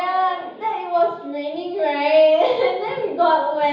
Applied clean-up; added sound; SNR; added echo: none; none; none; reverberation time 0.9 s.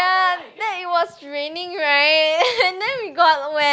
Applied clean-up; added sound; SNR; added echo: none; none; none; none.